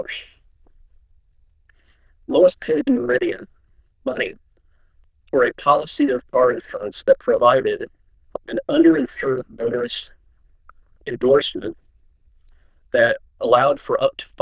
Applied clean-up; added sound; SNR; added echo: neural diffusion model UNIVERSE++.